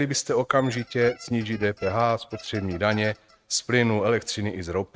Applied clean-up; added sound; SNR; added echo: neural mask model RNNoise.